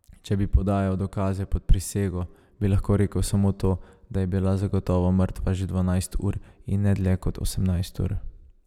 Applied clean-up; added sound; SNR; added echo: none; none; none; none.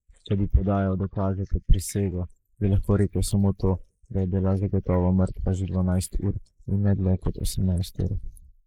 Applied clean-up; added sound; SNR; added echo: neural mask model Resemble Enhance denoiser.